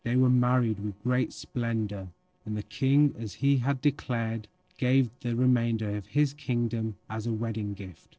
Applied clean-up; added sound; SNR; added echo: neural separator model SepFormer DNS4.